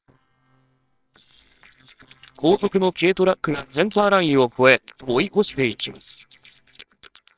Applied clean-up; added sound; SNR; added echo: neural separator model SepFormer WHAMR!.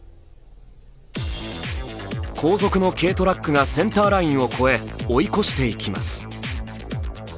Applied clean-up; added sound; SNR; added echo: none; none; none; none.